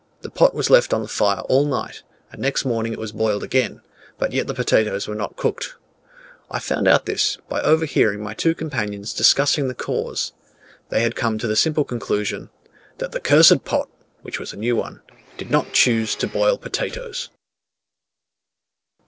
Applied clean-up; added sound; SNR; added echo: neural separator model SepFormer DNS4.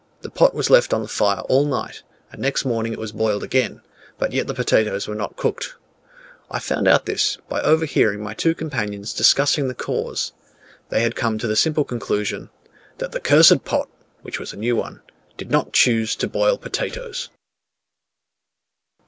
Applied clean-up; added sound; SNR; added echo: none; none; none; none.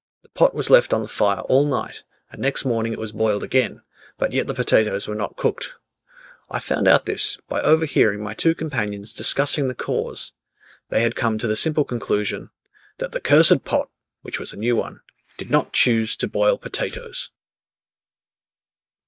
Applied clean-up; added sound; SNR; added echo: neural mask model DeepFilterNet 3.